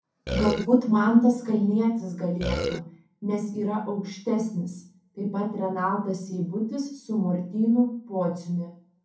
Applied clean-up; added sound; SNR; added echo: none; Burping, eructation; 2 dB; reverberation time 0.6 s.